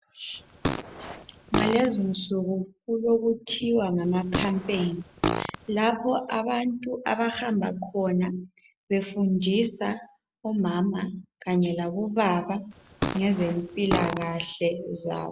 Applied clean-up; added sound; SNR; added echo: none; Fart; 4 dB; none.